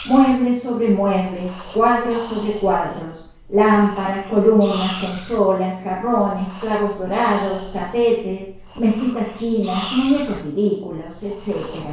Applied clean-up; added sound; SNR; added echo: none; Breathing; 17 dB; reverberation time 0.6 s.